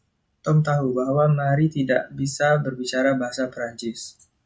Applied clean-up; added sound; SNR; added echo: none; none; none; none.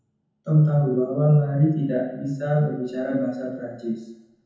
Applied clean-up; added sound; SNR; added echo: none; none; none; reverberation time 1.0 s.